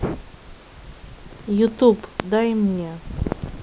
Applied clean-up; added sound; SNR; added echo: none; none; none; none.